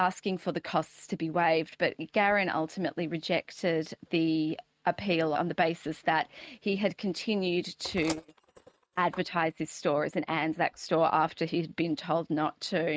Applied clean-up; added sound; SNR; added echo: neural mask model RNNoise.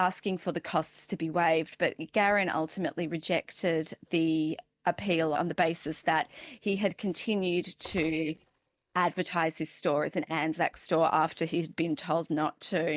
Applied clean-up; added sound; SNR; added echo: neural mask model DeepFilterNet 3.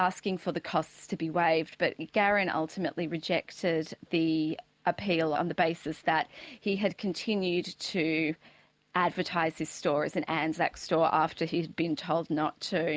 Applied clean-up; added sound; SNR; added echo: none; none; none; none.